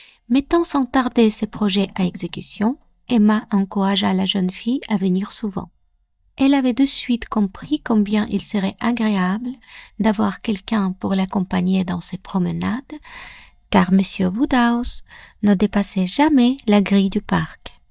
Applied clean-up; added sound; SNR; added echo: neural mask model DeepFilterNet 3.